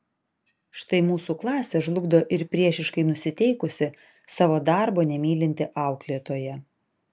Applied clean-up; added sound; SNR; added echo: none; none; none; none.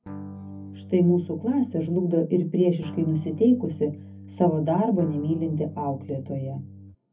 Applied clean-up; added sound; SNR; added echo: none; Electric guitar / Strum; 15 dB; reverberation time 0.3 s.